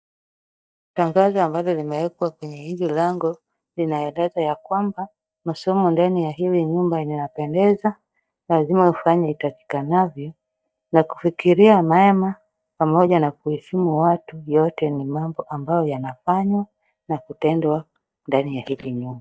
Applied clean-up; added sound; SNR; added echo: neural mask model DeepFilterNet 3.